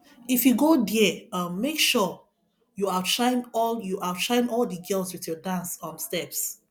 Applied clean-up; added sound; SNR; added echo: none; none; none; none.